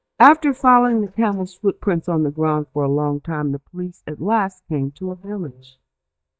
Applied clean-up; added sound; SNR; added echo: neural mask model DeepFilterNet 3.